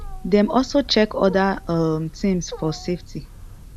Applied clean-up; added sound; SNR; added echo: none; Wild animals; 15 dB; none.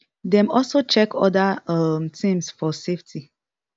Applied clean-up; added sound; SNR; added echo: none; none; none; none.